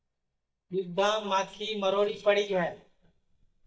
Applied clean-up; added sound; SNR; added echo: neural mask model DeepFilterNet 3.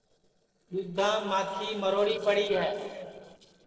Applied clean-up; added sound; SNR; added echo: neural separator model SepFormer DNS4.